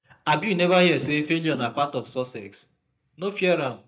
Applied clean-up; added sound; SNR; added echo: neural mask model DeepFilterNet 3.